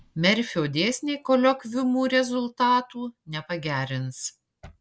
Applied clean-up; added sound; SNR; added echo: none; none; none; none.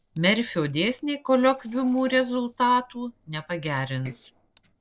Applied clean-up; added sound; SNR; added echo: neural separator model SepFormer DNS4.